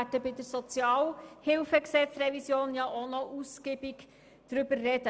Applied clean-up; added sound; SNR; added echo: none; none; none; none.